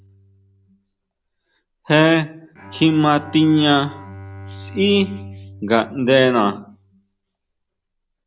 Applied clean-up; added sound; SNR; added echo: none; Bowed string instrument; 20 dB; none.